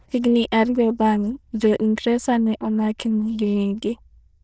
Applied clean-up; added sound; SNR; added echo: neural diffusion model UNIVERSE++.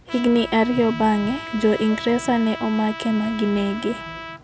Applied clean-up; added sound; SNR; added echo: none; Trumpet; 13 dB; none.